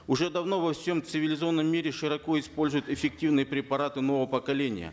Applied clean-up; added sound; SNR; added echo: none; none; none; none.